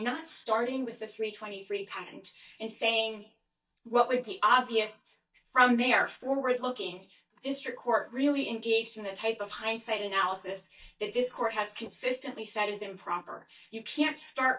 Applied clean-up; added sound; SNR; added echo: neural mask model DeepFilterNet 3.